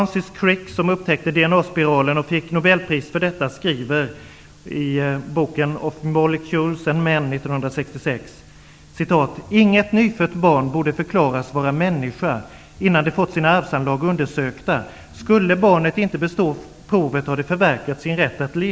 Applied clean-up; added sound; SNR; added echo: none; none; none; none.